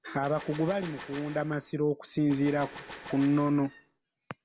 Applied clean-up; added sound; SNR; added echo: none; Gunshot, gunfire; 17 dB; none.